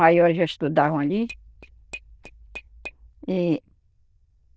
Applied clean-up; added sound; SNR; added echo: neural diffusion model UNIVERSE++.